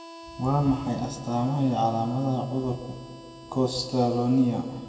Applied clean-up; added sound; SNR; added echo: none; Harmonica; 19 dB; reverberation time 2.0 s.